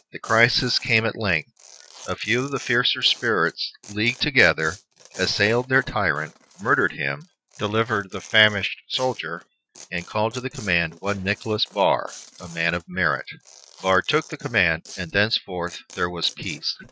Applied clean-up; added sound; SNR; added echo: neural mask model RNNoise.